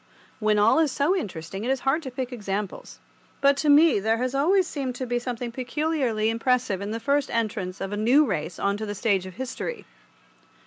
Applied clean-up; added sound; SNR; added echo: none; none; none; none.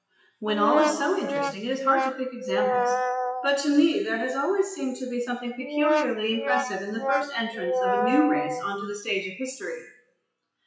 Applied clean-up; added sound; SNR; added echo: classical method WPE with log-MMSE.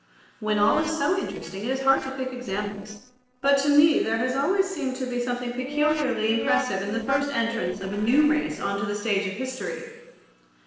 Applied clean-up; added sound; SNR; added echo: neural separator model SepFormer DNS4.